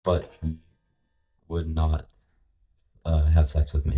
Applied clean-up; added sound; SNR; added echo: neural mask model DeepFilterNet 3.